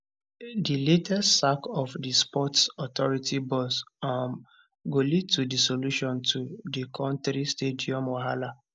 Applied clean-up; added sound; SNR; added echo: none; none; none; none.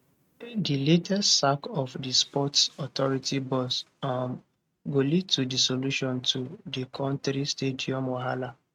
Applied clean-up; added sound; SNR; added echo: neural mask model RNNoise.